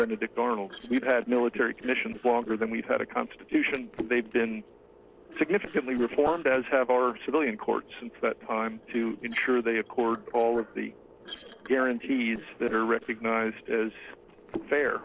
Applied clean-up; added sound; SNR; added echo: neural separator model SepFormer DNS4.